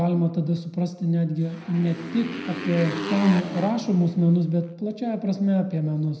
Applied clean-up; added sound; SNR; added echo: none; Motorcycle; 10 dB; reverberation time 0.7 s.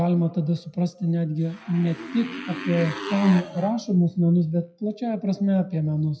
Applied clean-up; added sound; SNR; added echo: classical method WPE with log-MMSE.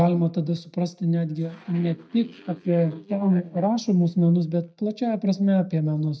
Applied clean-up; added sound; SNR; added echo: neural mask model DeepFilterNet 3.